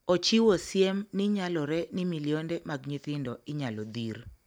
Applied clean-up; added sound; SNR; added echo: none; none; none; none.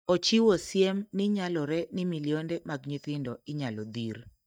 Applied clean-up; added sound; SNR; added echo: neural mask model DeepFilterNet 3.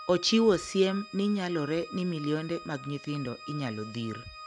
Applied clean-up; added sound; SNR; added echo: none; Organ; 16 dB; none.